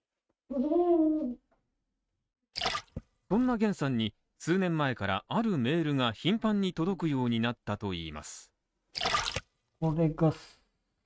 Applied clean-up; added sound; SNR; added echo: neural mask model RNNoise.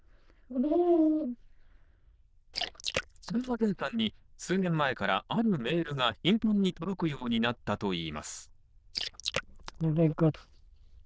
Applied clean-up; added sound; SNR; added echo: neural diffusion model UNIVERSE++.